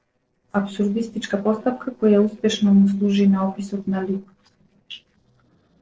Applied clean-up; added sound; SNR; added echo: neural separator model SepFormer DNS4.